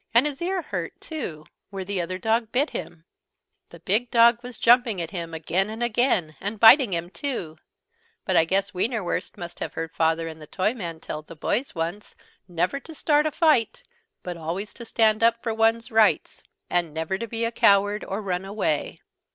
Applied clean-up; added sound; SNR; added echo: none; none; none; none.